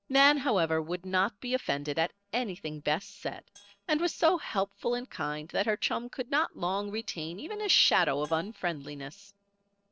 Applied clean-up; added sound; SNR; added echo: neural separator model SepFormer DNS4.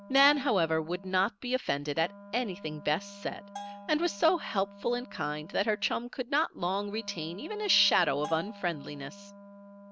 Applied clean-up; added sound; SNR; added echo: none; Bell + Wind instrument, woodwind instrument; 17 dB; none.